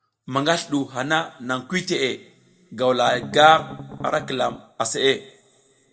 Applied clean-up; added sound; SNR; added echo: none; Strum; 14 dB; reverberation time 0.7 s.